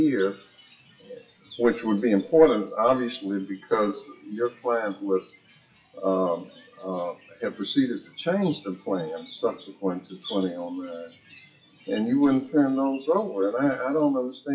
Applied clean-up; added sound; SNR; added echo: classical method WPE with log-MMSE.